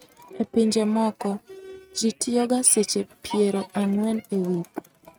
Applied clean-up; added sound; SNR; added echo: neural mask model RNNoise.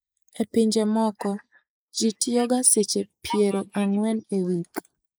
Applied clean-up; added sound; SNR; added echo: neural mask model Resemble Enhance denoiser.